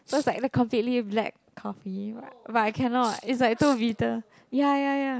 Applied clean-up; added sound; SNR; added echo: none; Rattle (instrument); 18 dB; none.